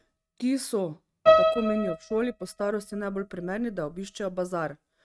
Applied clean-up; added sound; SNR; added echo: neural mask model RNNoise.